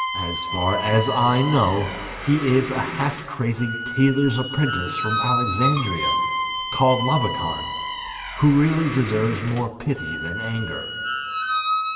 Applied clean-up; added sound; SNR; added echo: none; Squeak; 5 dB; reverberation time 2.3 s.